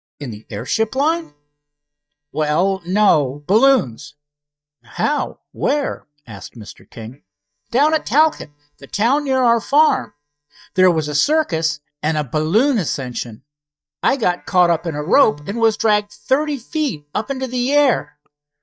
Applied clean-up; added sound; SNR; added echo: neural mask model DeepFilterNet 3.